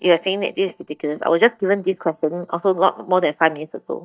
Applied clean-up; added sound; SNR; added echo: neural mask model DeepFilterNet 3.